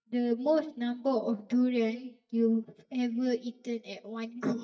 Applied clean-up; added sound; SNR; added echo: neural mask model DeepFilterNet 3.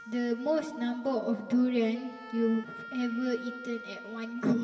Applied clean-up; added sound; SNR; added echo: none; Wind instrument, woodwind instrument; 16 dB; reverberation time 2.0 s.